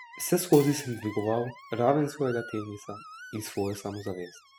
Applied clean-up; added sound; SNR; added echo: classical method spectral subtraction.